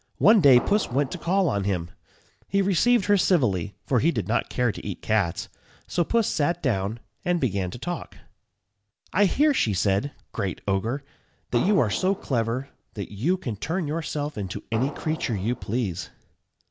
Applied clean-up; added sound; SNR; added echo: none; Fireworks; 13 dB; none.